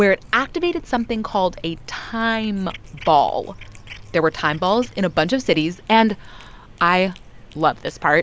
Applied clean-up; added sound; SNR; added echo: none; Cat; 20 dB; none.